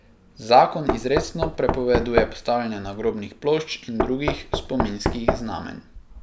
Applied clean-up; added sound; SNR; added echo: none; Knock; 4 dB; none.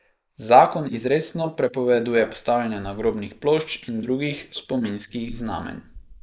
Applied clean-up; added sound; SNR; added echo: neural mask model Resemble Enhance denoiser.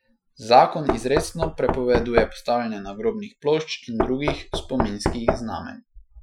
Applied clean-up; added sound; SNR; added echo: classical method Wiener filter.